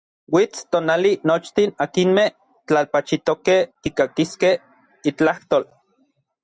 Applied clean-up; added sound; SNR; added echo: none; none; none; none.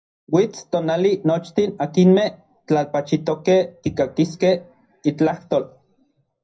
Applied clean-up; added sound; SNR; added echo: none; none; none; reverberation time 0.5 s.